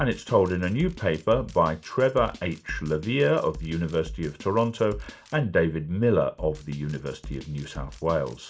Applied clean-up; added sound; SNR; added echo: none; Drum kit; 16 dB; reverberation time 0.2 s.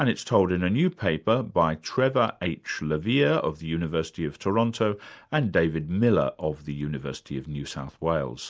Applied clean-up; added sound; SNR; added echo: none; none; none; none.